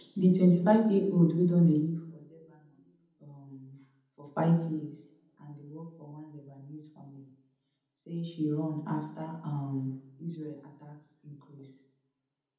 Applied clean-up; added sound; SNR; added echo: none; none; none; reverberation time 0.8 s.